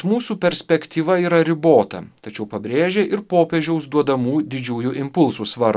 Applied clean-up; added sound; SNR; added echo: none; none; none; none.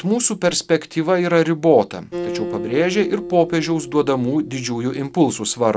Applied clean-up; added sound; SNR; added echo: none; Acoustic guitar; 13 dB; none.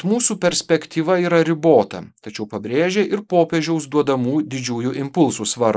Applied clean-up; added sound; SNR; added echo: neural mask model Resemble Enhance denoiser.